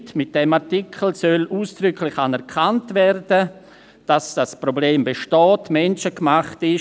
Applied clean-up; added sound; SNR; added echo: none; none; none; none.